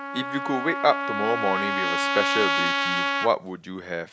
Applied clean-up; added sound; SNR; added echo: none; Trumpet; 0 dB; none.